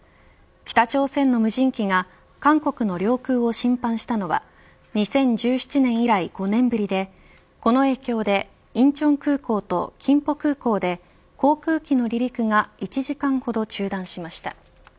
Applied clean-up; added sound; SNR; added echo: none; none; none; none.